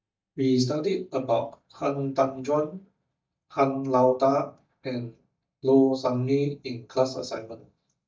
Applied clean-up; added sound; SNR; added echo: neural mask model DeepFilterNet 3.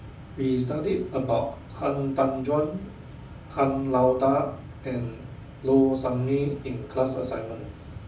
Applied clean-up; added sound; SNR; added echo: none; Mechanisms; 16 dB; reverberation time 0.3 s.